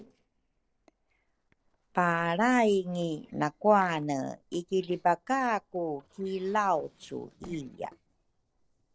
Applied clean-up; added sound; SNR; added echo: neural separator model SepFormer DNS4.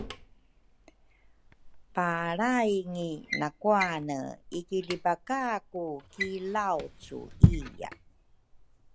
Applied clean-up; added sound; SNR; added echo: none; Drawer open or close; 2 dB; none.